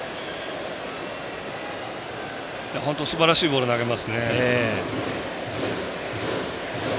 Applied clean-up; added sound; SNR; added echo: none; none; none; none.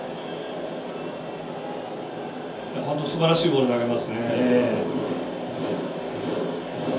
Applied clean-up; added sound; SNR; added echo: none; none; none; reverberation time 0.5 s.